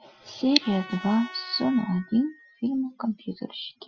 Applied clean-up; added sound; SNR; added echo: classical method Wiener filter.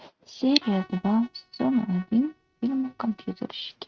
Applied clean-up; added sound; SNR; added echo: neural mask model RNNoise.